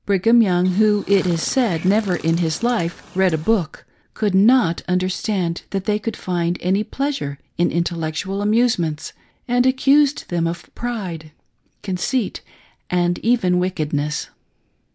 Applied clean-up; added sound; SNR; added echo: none; Chirp, tweet; 19 dB; none.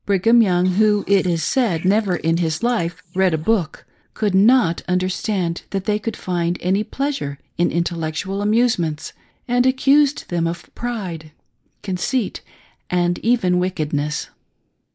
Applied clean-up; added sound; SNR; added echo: neural mask model Resemble Enhance denoiser.